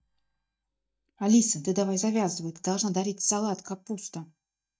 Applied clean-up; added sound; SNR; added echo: neural mask model DeepFilterNet 3.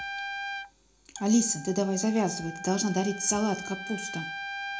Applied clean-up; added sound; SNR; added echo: none; Trumpet; 9 dB; reverberation time 0.4 s.